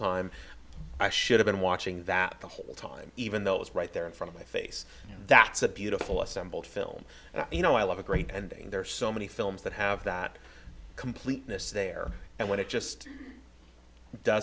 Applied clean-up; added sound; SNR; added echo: none; none; none; none.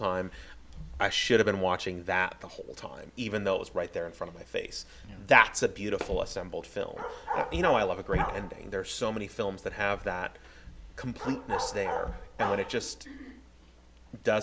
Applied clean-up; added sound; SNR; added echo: none; Bark; 7 dB; none.